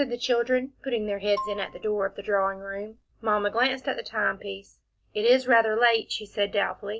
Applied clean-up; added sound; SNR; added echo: none; Marimba, xylophone; 14 dB; none.